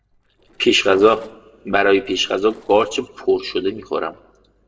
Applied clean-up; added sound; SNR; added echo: neural separator model SepFormer DNS4.